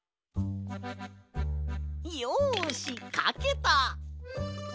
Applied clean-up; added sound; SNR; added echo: none; none; none; none.